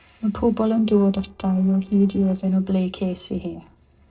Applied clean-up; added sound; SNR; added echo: neural separator model SepFormer DNS4.